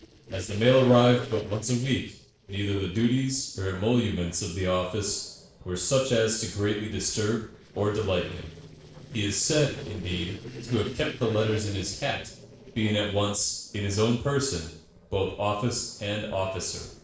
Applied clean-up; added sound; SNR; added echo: neural separator model SepFormer DNS4.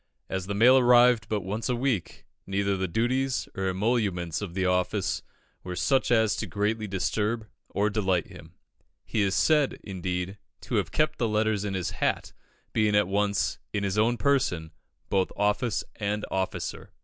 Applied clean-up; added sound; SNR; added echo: none; none; none; none.